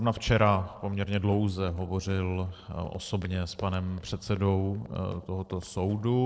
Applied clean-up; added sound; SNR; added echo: neural separator model SepFormer DNS4.